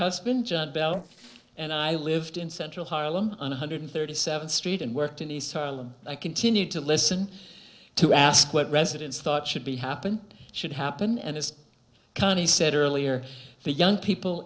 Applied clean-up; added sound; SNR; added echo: neural separator model SepFormer DNS4.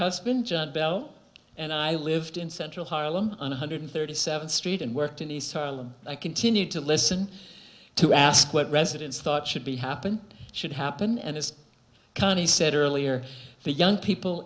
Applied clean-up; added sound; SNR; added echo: none; none; none; none.